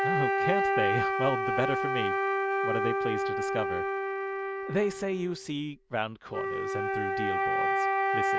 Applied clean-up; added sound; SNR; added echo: none; Wind instrument, woodwind instrument; -5 dB; none.